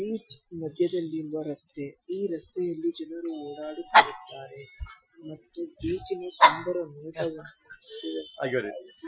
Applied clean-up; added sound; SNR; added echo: classical method Wiener filter.